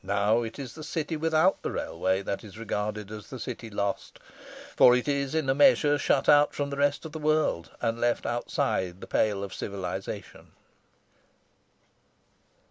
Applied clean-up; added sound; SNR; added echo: none; none; none; none.